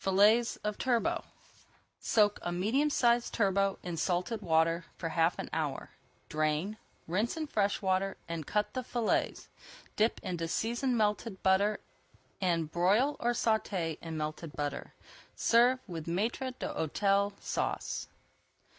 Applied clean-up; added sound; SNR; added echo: none; none; none; none.